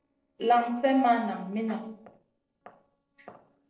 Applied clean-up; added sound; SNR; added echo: neural separator model SepFormer DNS4.